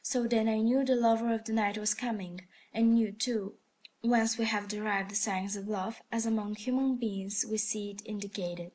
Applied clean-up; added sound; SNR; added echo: none; none; none; none.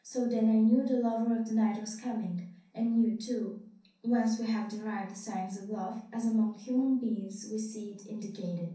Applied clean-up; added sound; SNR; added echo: none; none; none; reverberation time 0.6 s.